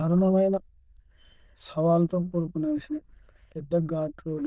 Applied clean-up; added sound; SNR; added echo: neural diffusion model UNIVERSE++.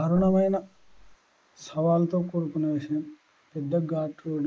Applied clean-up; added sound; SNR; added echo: neural mask model Resemble Enhance denoiser.